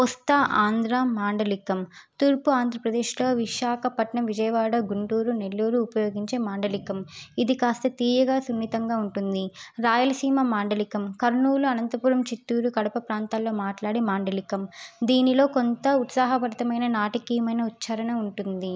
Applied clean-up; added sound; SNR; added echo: none; none; none; none.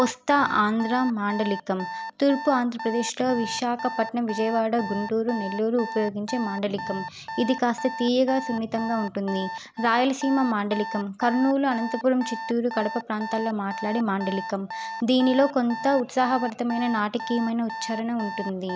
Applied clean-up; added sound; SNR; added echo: none; Alarm; 10 dB; none.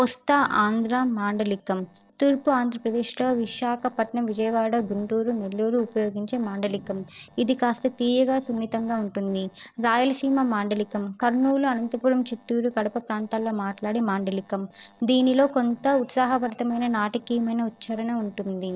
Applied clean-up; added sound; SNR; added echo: neural separator model SepFormer DNS4.